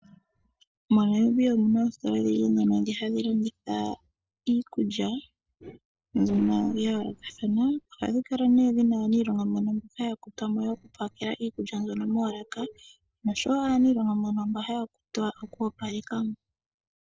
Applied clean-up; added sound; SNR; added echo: neural separator model SepFormer DNS4.